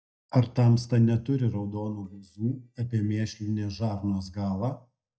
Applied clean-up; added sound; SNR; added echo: neural mask model DeepFilterNet 3.